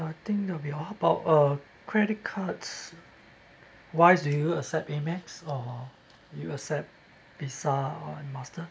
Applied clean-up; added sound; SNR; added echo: none; none; none; none.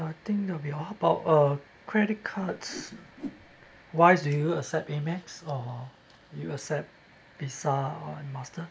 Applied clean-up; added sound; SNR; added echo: none; Whoosh, swoosh, swish; 15 dB; none.